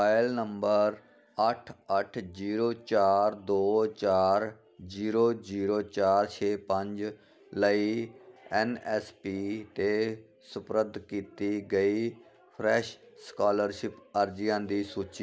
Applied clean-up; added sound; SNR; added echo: none; none; none; none.